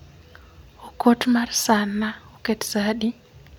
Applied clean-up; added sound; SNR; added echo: none; none; none; none.